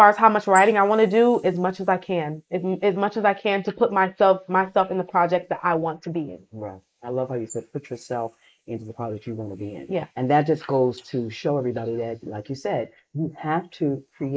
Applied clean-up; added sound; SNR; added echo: neural mask model Resemble Enhance denoiser.